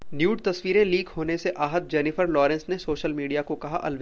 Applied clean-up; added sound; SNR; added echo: none; none; none; none.